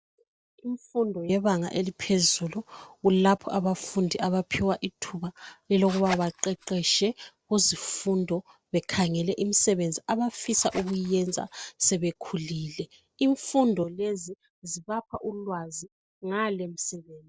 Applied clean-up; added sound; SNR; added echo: neural separator model SepFormer DNS4.